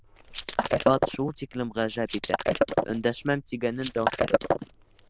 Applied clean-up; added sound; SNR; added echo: neural diffusion model UNIVERSE++.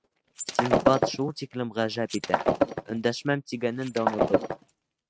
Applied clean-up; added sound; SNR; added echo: neural mask model RNNoise.